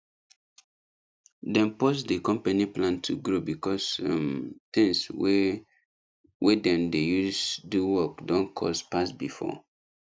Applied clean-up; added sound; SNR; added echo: none; none; none; none.